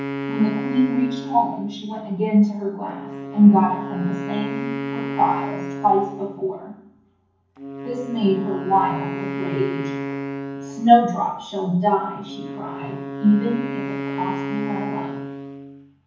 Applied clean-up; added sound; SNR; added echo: none; Wind instrument, woodwind instrument; 8 dB; reverberation time 0.9 s.